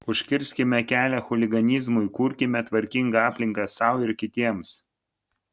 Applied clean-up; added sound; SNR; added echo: none; none; none; none.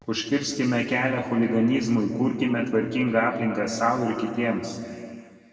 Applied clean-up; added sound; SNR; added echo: none; none; none; reverberation time 2.1 s.